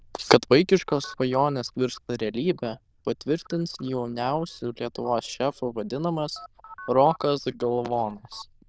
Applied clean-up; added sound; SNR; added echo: neural diffusion model UNIVERSE++.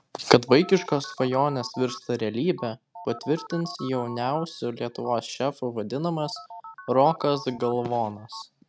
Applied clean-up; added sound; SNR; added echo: neural mask model RNNoise.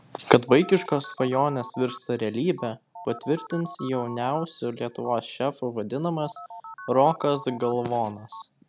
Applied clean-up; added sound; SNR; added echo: none; Telephone; 16 dB; none.